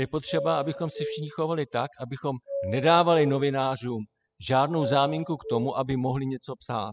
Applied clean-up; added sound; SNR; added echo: classical method spectral subtraction.